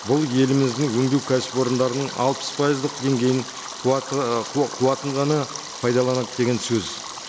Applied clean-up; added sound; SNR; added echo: none; Stream; 12 dB; none.